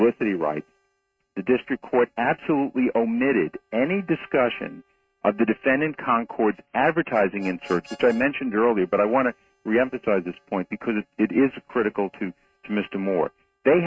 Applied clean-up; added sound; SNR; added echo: neural mask model RNNoise.